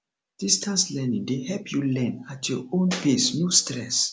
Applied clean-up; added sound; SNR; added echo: none; none; none; none.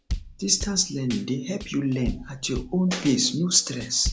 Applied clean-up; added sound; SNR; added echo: none; Drum / Drum kit; 10 dB; none.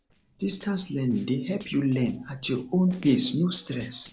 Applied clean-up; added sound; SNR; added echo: neural separator model SepFormer DNS4.